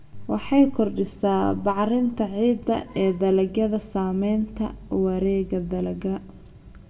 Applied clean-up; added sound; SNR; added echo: none; none; none; reverberation time 0.7 s.